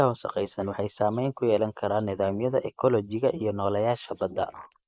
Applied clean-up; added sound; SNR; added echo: neural mask model Resemble Enhance denoiser.